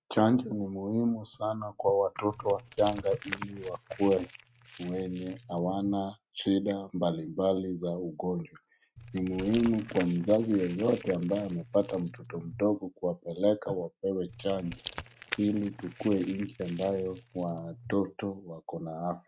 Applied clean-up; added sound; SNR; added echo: neural mask model RNNoise.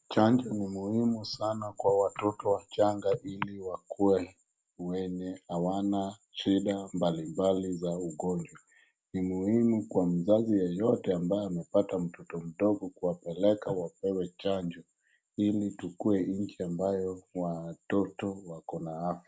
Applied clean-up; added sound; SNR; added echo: none; none; none; none.